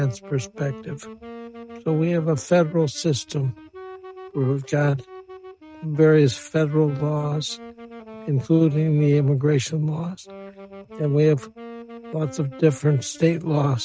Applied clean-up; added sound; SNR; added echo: neural mask model RNNoise.